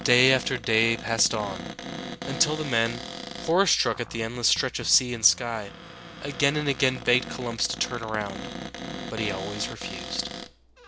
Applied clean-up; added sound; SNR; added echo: none; Cupboard open or close; 11 dB; none.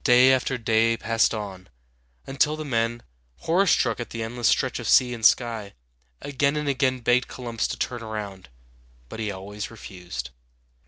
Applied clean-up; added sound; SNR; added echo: none; none; none; none.